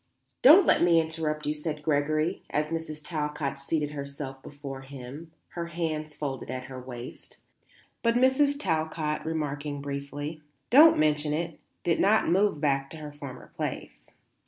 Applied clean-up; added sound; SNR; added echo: none; none; none; none.